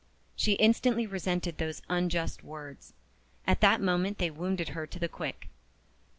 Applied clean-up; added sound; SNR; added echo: none; none; none; none.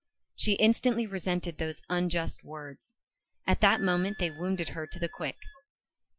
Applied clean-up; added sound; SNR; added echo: classical method Wiener filter.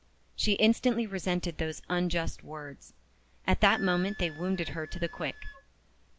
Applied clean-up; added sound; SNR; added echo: none; Wind instrument, woodwind instrument; 19 dB; none.